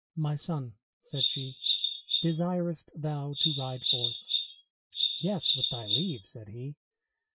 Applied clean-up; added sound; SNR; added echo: classical method Wiener filter.